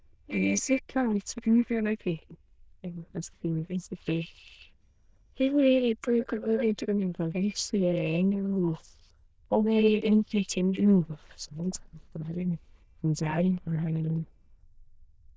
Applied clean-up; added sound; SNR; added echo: neural diffusion model UNIVERSE++.